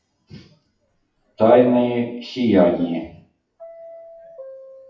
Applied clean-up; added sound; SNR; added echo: classical method WPE with log-MMSE.